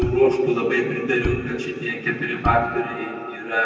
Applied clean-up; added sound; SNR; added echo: none; Bowed string instrument; 10 dB; reverberation time 2.3 s.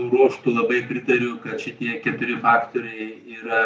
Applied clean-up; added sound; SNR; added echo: none; none; none; none.